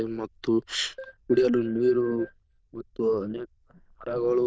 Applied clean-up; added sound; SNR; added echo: neural diffusion model UNIVERSE++.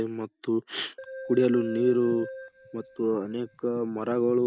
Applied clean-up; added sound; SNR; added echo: none; Keyboard (musical); 16 dB; none.